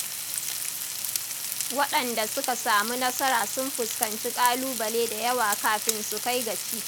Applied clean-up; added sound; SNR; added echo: none; Frying (food); 3 dB; none.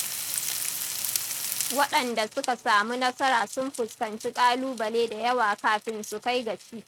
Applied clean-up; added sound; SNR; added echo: neural mask model RNNoise.